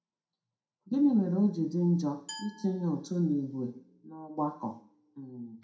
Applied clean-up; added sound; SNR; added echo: none; Glass; 19 dB; reverberation time 0.4 s.